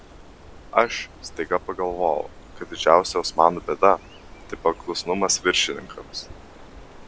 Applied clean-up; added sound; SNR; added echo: none; Bird; 19 dB; none.